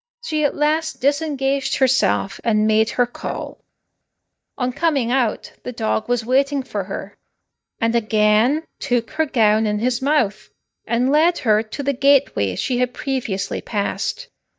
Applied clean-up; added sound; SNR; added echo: neural mask model DeepFilterNet 3.